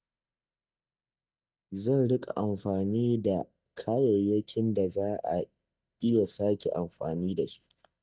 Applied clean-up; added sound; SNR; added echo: neural mask model DeepFilterNet 3.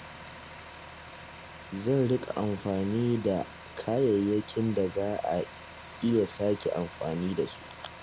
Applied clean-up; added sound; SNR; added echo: none; Truck; 16 dB; none.